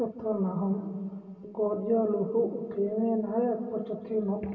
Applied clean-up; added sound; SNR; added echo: none; none; none; reverberation time 1.9 s.